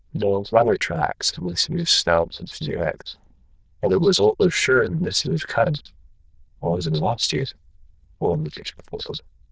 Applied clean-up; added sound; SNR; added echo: neural diffusion model UNIVERSE++.